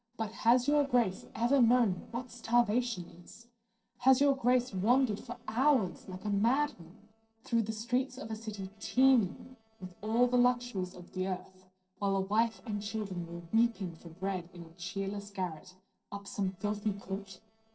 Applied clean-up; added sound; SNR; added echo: neural separator model SepFormer DNS4.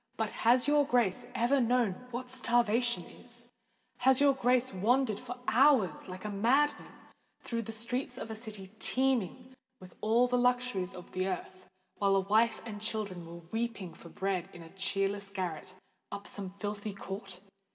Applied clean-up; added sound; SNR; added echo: none; none; none; none.